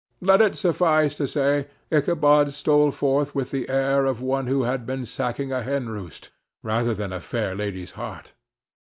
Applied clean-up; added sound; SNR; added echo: none; none; none; none.